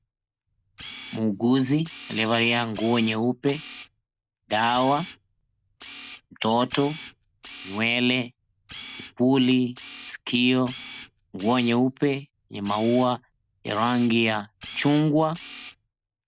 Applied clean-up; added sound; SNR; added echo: none; Camera; 18 dB; none.